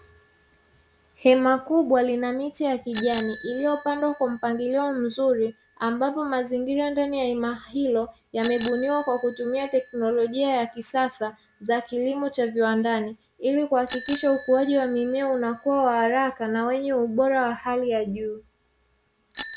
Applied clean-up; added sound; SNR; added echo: none; Bicycle bell; 6 dB; none.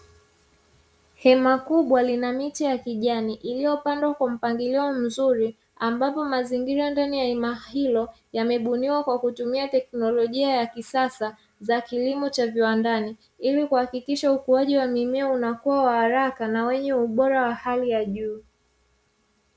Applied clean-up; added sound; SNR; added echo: none; none; none; none.